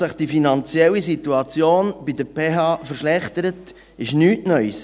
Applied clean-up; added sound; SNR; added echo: none; none; none; none.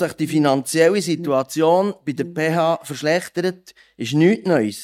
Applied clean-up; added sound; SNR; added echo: neural mask model DeepFilterNet 3.